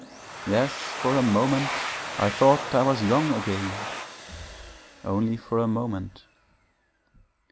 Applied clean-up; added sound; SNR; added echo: none; Domestic sounds, home sounds; 9 dB; none.